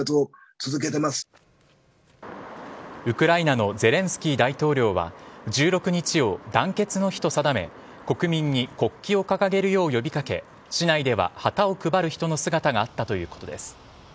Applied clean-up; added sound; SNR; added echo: none; none; none; none.